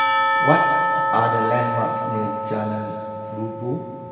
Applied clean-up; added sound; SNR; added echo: none; Church bell / Percussion; -3 dB; reverberation time 2.4 s.